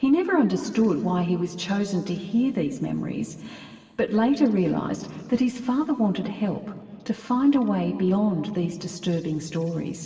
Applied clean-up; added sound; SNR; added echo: none; none; none; reverberation time 2.6 s.